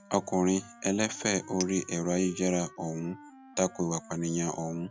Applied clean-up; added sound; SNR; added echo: none; Chink, clink + Wind instrument, woodwind instrument; 18 dB; none.